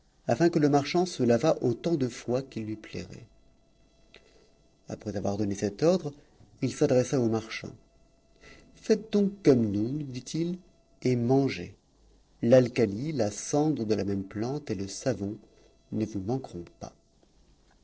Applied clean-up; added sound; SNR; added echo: neural separator model SepFormer DNS4.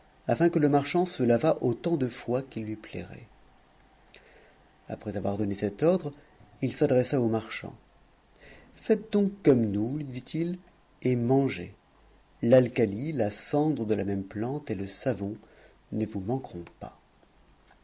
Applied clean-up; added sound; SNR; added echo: none; none; none; none.